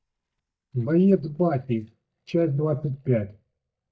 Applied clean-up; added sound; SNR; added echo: neural mask model DeepFilterNet 3.